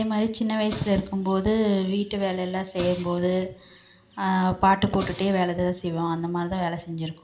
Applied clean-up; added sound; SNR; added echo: none; Explosion; 18 dB; reverberation time 0.5 s.